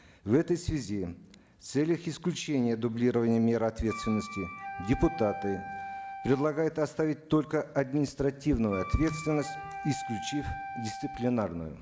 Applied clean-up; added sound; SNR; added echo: none; Wind instrument, woodwind instrument; 10 dB; none.